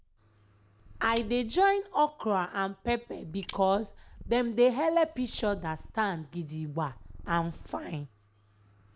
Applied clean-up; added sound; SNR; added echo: none; Purr + Shatter; 18 dB; none.